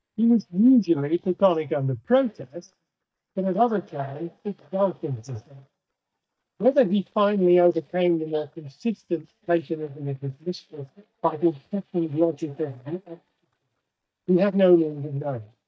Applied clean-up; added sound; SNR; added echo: neural mask model DeepFilterNet 3.